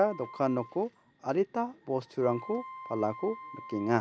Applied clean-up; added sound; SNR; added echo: none; Wind instrument, woodwind instrument; 16 dB; none.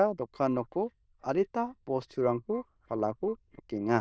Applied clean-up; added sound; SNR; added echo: neural diffusion model UNIVERSE++.